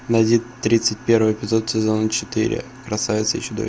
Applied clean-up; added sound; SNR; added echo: none; none; none; none.